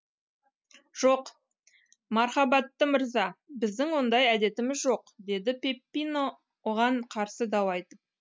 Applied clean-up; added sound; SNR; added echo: none; none; none; none.